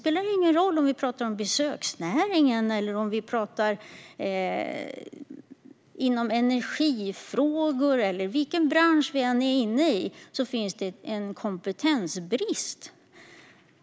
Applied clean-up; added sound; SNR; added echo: none; none; none; none.